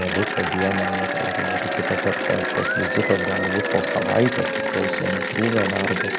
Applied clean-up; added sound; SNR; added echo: none; Applause / Cheering; -1 dB; none.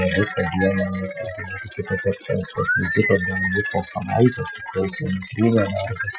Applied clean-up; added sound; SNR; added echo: classical method Wiener filter.